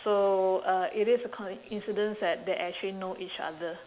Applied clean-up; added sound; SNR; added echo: none; none; none; none.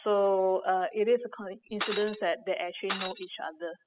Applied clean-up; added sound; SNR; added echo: classical method spectral subtraction.